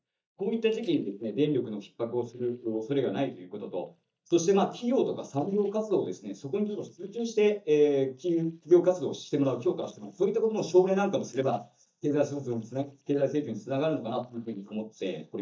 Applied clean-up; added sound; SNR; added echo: neural mask model DeepFilterNet 3.